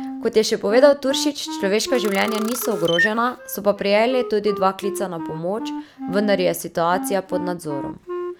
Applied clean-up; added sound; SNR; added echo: none; Wind instrument, woodwind instrument + Camera; 8 dB; none.